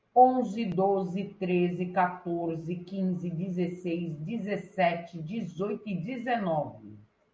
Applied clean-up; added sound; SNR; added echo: none; none; none; none.